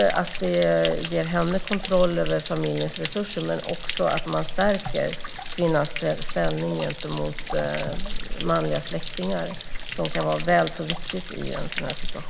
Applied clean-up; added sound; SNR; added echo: none; Stream / Trickle, dribble / Splash, splatter; 2 dB; none.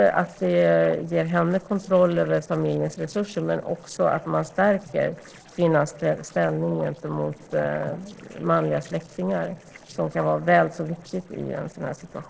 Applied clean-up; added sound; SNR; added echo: neural separator model SepFormer DNS4.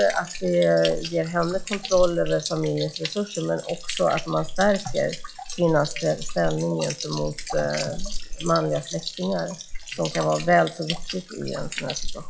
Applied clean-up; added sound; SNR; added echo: classical method log-MMSE.